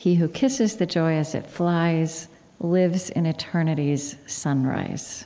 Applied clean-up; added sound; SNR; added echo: neural mask model Resemble Enhance denoiser.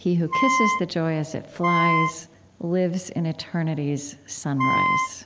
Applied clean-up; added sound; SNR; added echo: none; Wind instrument, woodwind instrument; -3 dB; none.